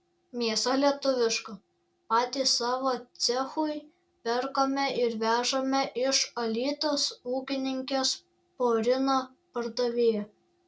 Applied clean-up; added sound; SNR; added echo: none; none; none; none.